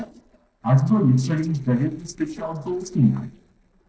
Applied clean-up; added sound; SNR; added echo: neural separator model SepFormer DNS4.